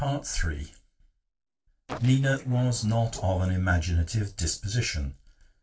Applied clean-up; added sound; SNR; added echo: neural separator model SepFormer DNS4.